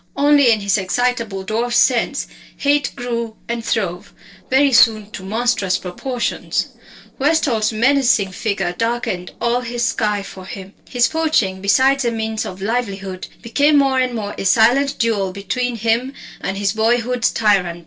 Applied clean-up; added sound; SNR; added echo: neural separator model SepFormer DNS4.